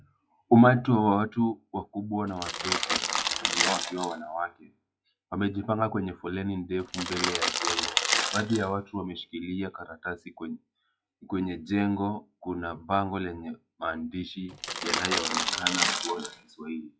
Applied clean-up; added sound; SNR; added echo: classical method log-MMSE.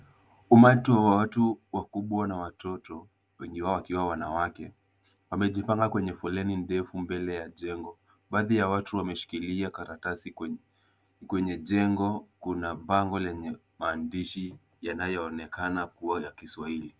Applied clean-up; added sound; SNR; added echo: none; none; none; none.